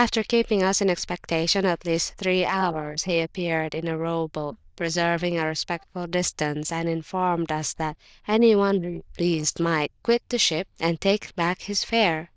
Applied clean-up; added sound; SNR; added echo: neural diffusion model UNIVERSE++.